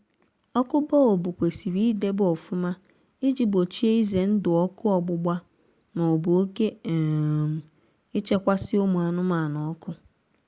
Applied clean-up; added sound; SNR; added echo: none; none; none; none.